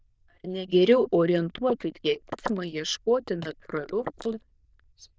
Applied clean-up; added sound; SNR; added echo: neural diffusion model UNIVERSE++.